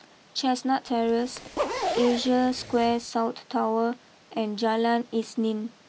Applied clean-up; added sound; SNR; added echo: none; Zipper (clothing); 7 dB; none.